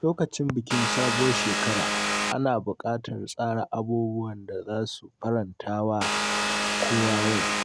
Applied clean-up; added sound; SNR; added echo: none; Vehicle; -2 dB; none.